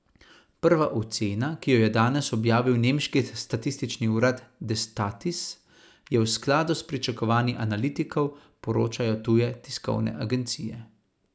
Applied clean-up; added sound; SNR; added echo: none; none; none; none.